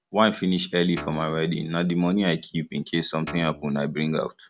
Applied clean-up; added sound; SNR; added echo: none; Guitar; 16 dB; none.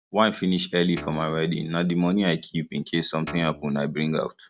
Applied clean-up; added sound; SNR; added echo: neural mask model DeepFilterNet 3.